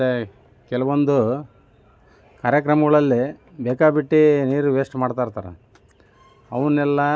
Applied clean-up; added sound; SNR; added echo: none; none; none; none.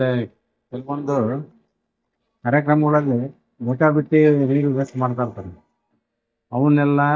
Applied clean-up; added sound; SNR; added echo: neural mask model DeepFilterNet 3.